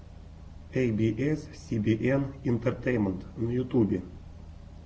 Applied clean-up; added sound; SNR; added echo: none; none; none; none.